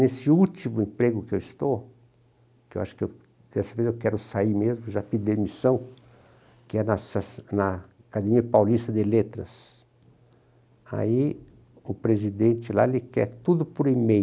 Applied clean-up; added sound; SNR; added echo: none; none; none; none.